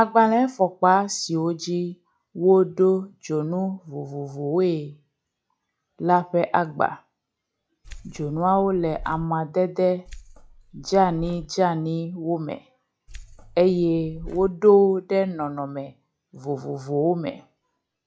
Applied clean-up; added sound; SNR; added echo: classical method log-MMSE.